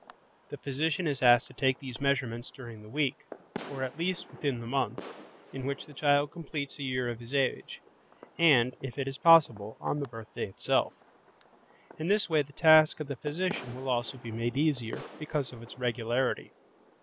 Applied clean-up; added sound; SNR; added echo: none; Fireworks; 19 dB; none.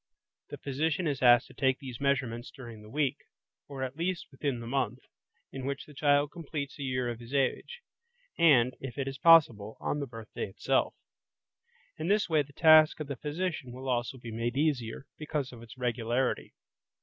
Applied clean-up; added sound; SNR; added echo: none; none; none; none.